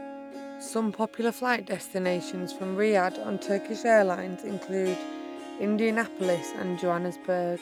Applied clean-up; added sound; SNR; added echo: none; Harp; 11 dB; none.